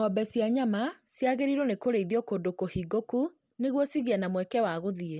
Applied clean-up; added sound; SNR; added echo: none; none; none; none.